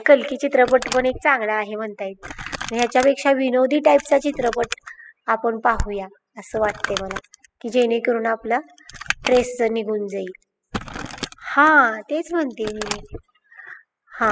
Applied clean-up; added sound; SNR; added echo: classical method spectral subtraction.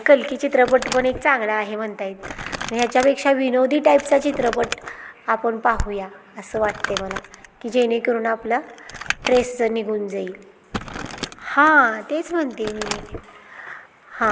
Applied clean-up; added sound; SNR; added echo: none; Crumpling, crinkling; 13 dB; none.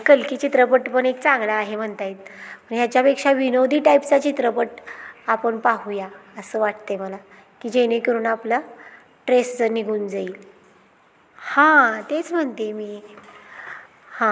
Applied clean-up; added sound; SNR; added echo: none; none; none; none.